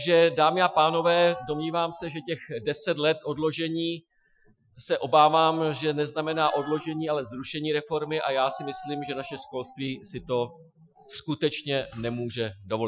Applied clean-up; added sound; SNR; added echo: classical method Wiener filter.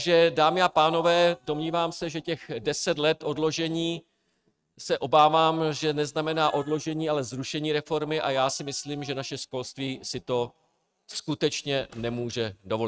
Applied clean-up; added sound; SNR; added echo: neural mask model RNNoise.